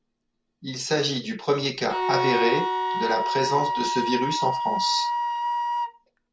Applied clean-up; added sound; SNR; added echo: none; Wind instrument, woodwind instrument + Bowed string instrument; 0 dB; none.